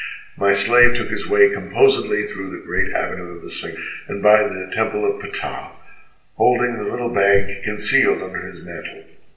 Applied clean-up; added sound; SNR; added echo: none; none; none; reverberation time 0.7 s.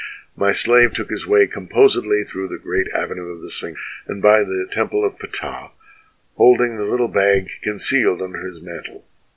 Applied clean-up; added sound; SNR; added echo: none; none; none; none.